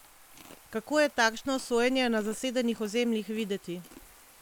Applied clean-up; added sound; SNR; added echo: none; Chewing, mastication + Bathtub (filling or washing); 20 dB; none.